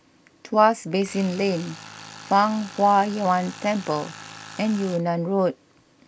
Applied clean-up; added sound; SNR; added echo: none; Tools; 19 dB; none.